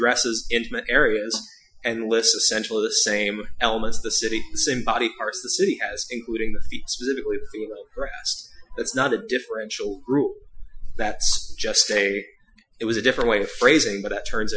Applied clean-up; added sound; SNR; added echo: classical method Wiener filter.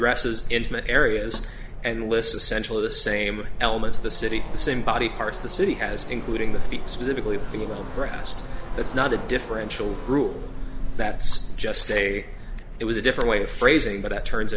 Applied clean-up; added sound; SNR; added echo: none; Car passing by / Race car, auto racing; 19 dB; none.